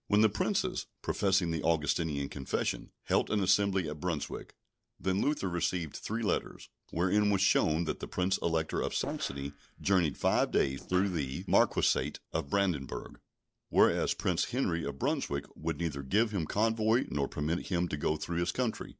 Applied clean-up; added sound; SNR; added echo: neural separator model SepFormer DNS4.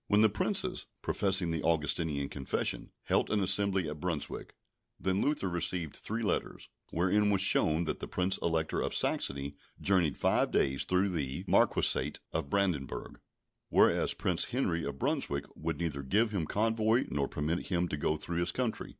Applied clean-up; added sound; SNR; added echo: none; none; none; none.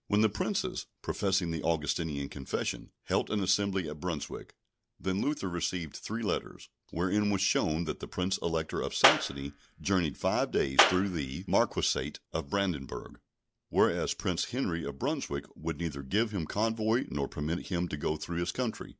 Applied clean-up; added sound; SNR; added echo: none; Clapping; -1 dB; none.